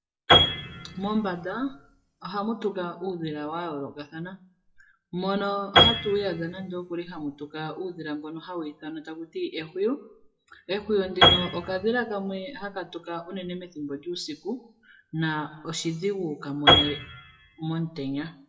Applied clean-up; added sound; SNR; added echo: classical method WPE with log-MMSE.